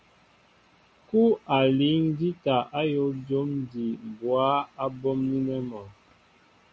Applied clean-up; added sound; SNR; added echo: none; none; none; none.